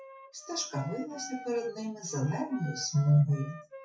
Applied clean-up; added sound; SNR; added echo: classical method WPE with log-MMSE.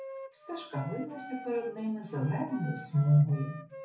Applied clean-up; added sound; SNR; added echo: none; Wind instrument, woodwind instrument; 16 dB; reverberation time 0.5 s.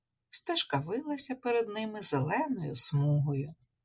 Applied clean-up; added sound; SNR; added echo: none; none; none; none.